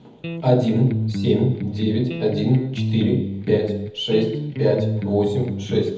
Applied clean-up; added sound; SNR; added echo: none; Electric guitar; 5 dB; reverberation time 1.0 s.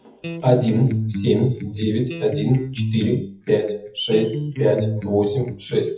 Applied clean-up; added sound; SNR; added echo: classical method WPE with log-MMSE.